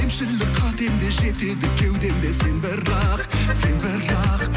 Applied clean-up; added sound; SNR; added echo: none; none; none; none.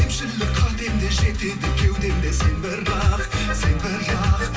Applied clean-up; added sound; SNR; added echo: none; none; none; reverberation time 0.2 s.